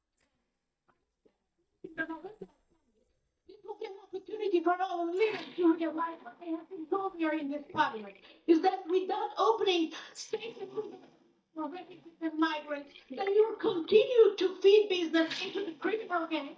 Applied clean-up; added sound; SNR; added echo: neural mask model DeepFilterNet 3.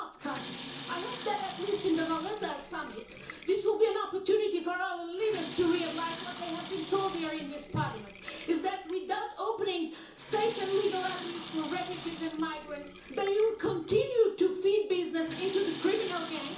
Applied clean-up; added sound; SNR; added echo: none; Sink (filling or washing) / Water tap, faucet; 10 dB; reverberation time 0.7 s.